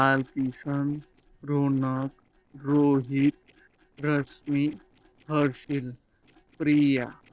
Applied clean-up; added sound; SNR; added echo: neural separator model SepFormer DNS4.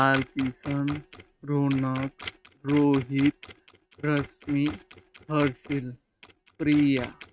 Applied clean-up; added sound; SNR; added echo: neural mask model RNNoise.